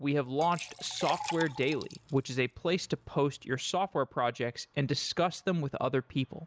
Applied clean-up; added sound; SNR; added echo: none; Liquid; 12 dB; none.